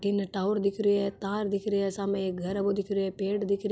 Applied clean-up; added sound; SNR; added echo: none; none; none; none.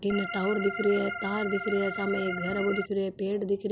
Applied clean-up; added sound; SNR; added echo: none; Organ; 6 dB; none.